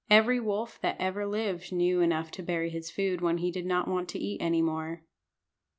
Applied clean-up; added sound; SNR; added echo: none; none; none; none.